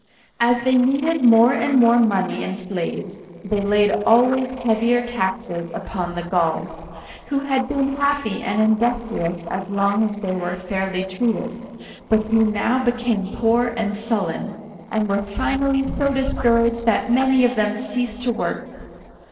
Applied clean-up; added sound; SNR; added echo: neural separator model SepFormer DNS4.